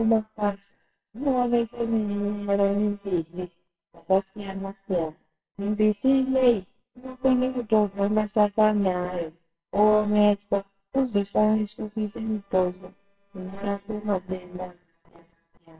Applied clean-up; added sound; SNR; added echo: neural separator model SepFormer WHAMR!.